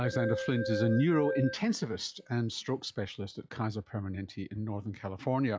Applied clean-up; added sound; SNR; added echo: classical method log-MMSE.